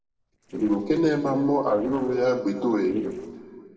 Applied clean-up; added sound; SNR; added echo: neural separator model SepFormer DNS4.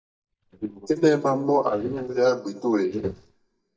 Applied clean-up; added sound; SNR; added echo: neural mask model DeepFilterNet 3.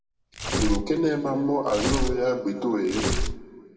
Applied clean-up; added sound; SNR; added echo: none; Tearing; 2 dB; reverberation time 1.9 s.